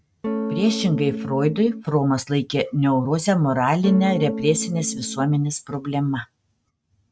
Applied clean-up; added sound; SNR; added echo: neural mask model RNNoise.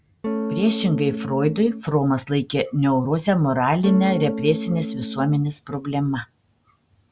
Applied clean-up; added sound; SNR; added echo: none; Electric guitar / Strum; 6 dB; none.